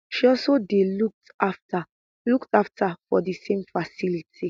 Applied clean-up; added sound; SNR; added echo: none; none; none; none.